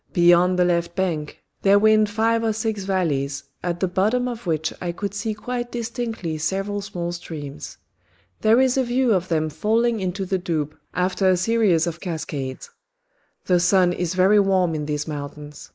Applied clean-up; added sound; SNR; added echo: neural mask model Resemble Enhance denoiser.